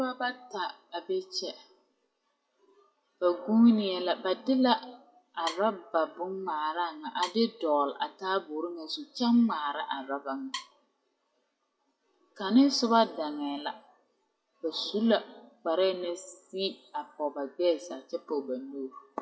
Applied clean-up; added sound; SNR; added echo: classical method WPE with log-MMSE.